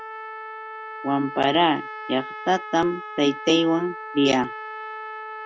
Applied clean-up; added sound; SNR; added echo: none; Trumpet; 11 dB; none.